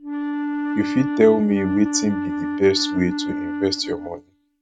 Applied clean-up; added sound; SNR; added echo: neural mask model RNNoise.